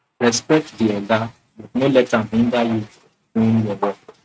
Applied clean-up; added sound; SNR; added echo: neural mask model RNNoise.